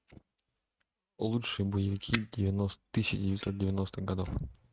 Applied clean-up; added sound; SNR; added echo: neural mask model RNNoise.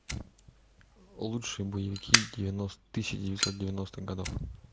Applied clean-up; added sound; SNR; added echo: none; Fire; 0 dB; none.